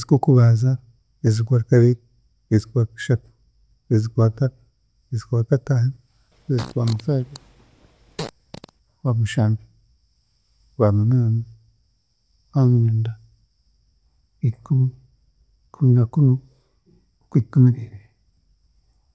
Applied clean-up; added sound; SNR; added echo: none; Fart; 17 dB; none.